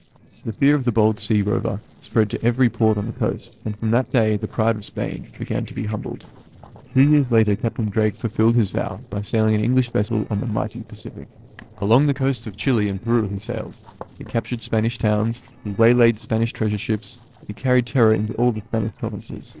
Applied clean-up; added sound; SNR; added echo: neural separator model SepFormer DNS4.